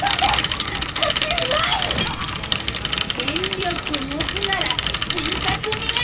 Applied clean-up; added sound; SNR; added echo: none; Mechanisms / Bicycle; -3 dB; none.